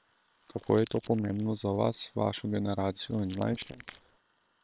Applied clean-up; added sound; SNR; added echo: neural separator model SepFormer WHAM!.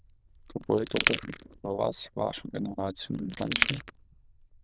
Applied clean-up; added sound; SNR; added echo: neural diffusion model UNIVERSE++.